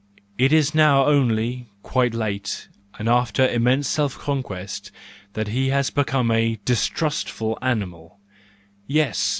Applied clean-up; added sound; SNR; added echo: none; none; none; none.